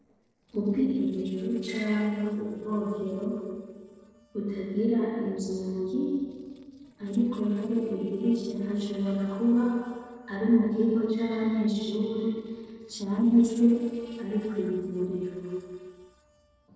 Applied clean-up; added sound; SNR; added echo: neural separator model SepFormer DNS4.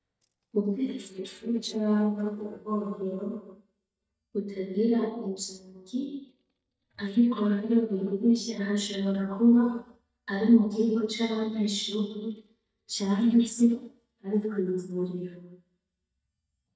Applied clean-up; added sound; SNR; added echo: neural mask model DeepFilterNet 3.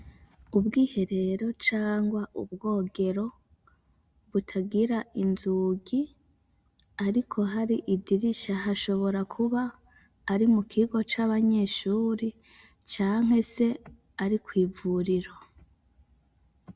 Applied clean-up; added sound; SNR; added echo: none; none; none; none.